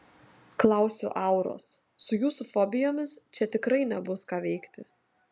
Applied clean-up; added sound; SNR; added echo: none; none; none; none.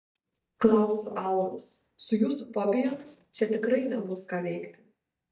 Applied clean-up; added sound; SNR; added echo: neural mask model DeepFilterNet 3.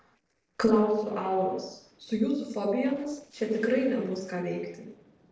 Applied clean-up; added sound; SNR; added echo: neural separator model SepFormer DNS4.